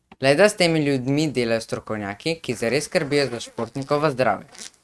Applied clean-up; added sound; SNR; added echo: neural mask model RNNoise.